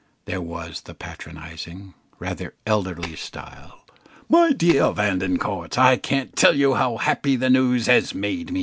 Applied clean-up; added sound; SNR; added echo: none; Tap; 16 dB; none.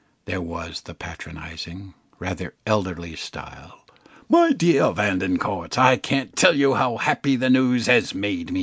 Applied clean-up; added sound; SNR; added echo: none; none; none; none.